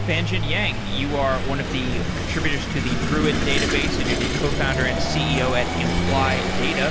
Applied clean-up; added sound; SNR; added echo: none; Engine / Vehicle; -3 dB; none.